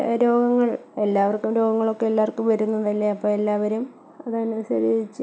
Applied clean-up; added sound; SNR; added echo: none; none; none; none.